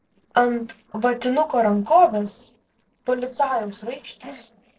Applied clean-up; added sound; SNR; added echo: neural separator model SepFormer DNS4.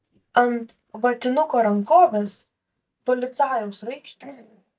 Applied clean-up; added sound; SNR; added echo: neural mask model DeepFilterNet 3.